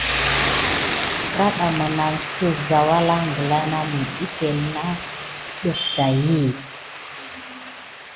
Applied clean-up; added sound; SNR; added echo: none; Boiling / Hiss; 2 dB; none.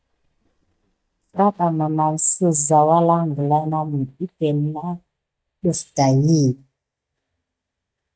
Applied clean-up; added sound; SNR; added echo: neural mask model DeepFilterNet 3.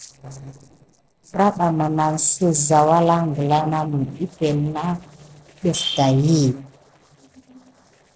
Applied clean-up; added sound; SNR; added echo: neural separator model SepFormer DNS4.